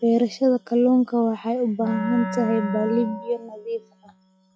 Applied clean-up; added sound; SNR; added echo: classical method log-MMSE.